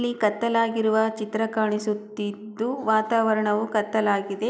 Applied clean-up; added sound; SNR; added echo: none; none; none; none.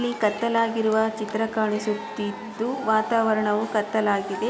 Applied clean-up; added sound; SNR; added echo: none; Crowd / Cheering; 12 dB; none.